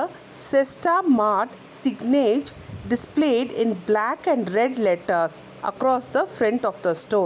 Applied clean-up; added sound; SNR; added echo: none; none; none; none.